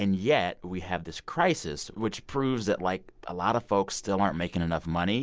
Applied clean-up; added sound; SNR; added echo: none; none; none; none.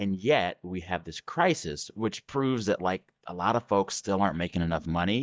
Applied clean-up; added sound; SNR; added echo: neural mask model DeepFilterNet 3.